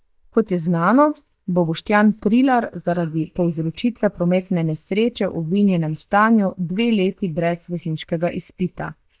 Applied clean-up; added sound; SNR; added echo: neural mask model DeepFilterNet 3.